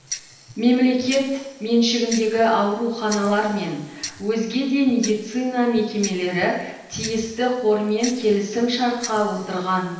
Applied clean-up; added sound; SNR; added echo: none; Tick-tock; 16 dB; reverberation time 0.9 s.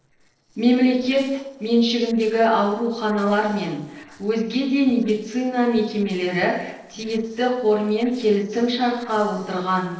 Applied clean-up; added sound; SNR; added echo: neural separator model SepFormer DNS4.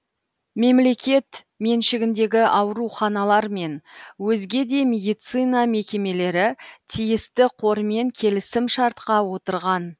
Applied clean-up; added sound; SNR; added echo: none; none; none; none.